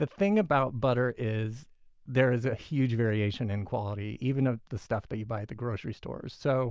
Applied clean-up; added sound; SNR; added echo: none; none; none; none.